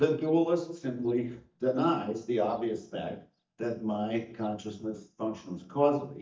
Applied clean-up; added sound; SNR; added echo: neural mask model DeepFilterNet 3.